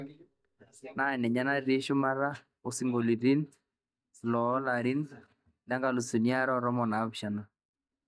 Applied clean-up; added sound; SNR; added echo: neural mask model DeepFilterNet 3.